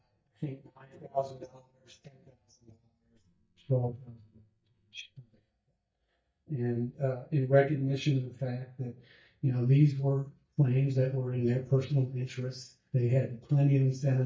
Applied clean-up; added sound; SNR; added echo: neural mask model DeepFilterNet 3.